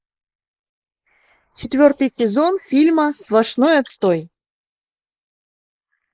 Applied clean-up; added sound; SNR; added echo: neural mask model Resemble Enhance denoiser.